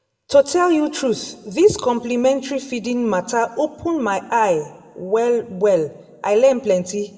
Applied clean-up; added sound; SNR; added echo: none; none; none; reverberation time 1.2 s.